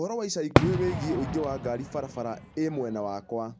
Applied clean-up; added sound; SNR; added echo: none; Fireworks; 0 dB; none.